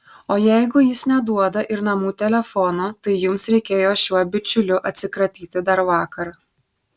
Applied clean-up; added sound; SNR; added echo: none; none; none; none.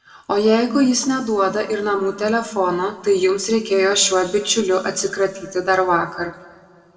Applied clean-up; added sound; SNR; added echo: none; none; none; reverberation time 1.5 s.